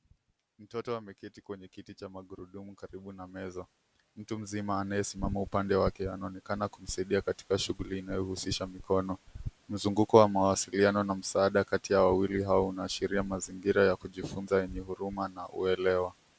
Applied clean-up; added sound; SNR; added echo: none; none; none; none.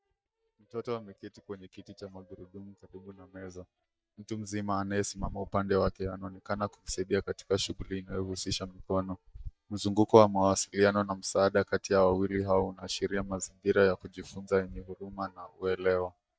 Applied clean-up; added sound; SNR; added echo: neural mask model DeepFilterNet 3.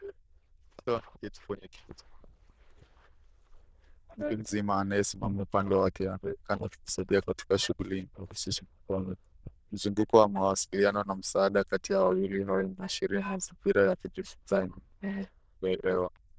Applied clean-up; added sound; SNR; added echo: neural diffusion model UNIVERSE++.